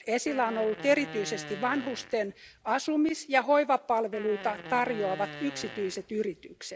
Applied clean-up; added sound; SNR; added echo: none; Fart; 14 dB; none.